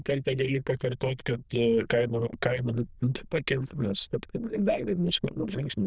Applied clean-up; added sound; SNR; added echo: neural diffusion model UNIVERSE++.